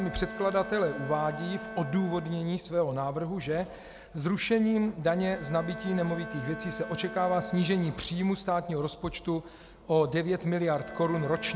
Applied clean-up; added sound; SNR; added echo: none; Bowed string instrument; 14 dB; none.